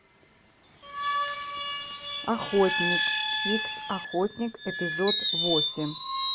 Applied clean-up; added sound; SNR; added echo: none; Screech; -4 dB; none.